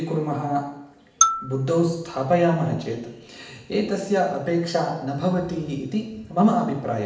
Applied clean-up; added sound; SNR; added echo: none; Marimba, xylophone; 4 dB; reverberation time 0.8 s.